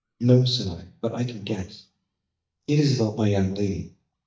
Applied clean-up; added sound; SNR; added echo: neural mask model DeepFilterNet 3.